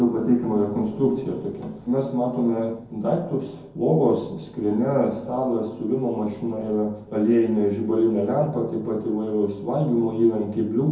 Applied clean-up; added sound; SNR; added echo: none; none; none; reverberation time 0.6 s.